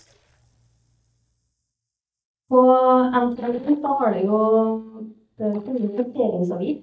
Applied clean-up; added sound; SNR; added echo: neural mask model DeepFilterNet 3.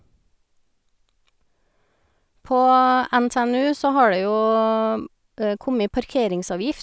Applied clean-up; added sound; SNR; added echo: none; none; none; none.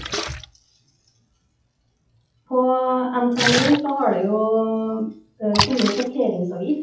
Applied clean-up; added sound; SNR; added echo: classical method WPE with log-MMSE.